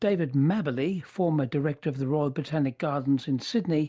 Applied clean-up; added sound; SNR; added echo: none; none; none; none.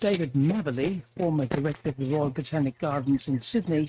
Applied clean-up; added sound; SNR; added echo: neural mask model RNNoise.